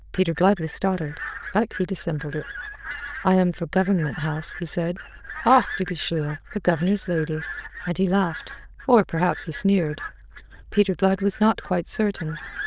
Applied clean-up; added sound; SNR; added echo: neural diffusion model UNIVERSE++.